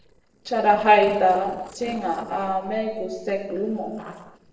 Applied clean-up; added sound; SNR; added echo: neural separator model SepFormer DNS4.